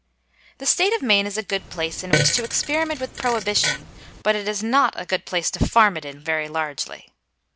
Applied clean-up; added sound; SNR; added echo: none; Fart; 4 dB; none.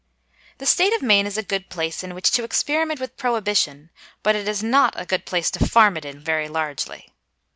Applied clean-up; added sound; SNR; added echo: none; none; none; none.